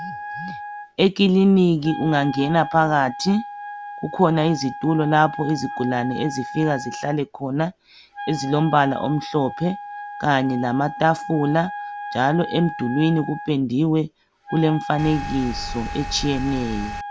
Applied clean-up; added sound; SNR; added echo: none; Engine + Wind instrument, woodwind instrument; 11 dB; none.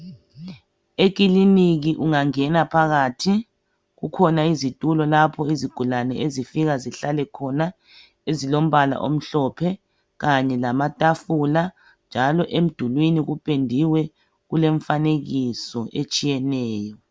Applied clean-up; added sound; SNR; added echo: none; none; none; none.